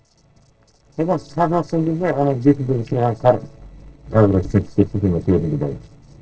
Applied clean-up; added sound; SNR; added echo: neural separator model SepFormer DNS4.